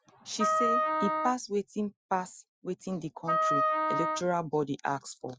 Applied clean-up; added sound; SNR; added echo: classical method Wiener filter.